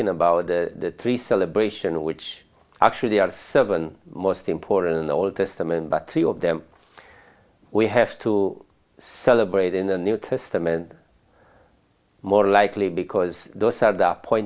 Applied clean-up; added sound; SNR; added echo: none; none; none; none.